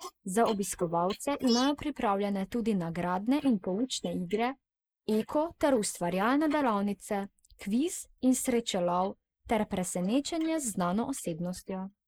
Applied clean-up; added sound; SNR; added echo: neural mask model Resemble Enhance denoiser.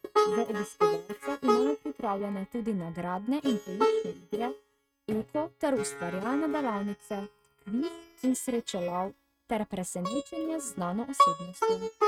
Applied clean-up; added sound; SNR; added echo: neural mask model RNNoise.